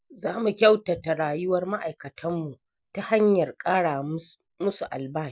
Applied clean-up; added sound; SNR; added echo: none; none; none; none.